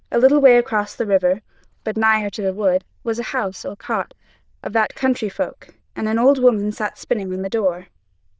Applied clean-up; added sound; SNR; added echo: neural diffusion model UNIVERSE++.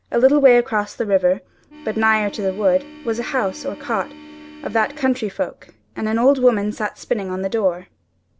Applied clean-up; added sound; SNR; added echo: none; Organ; 18 dB; none.